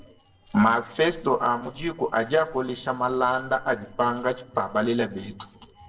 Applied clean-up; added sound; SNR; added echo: neural separator model SepFormer DNS4.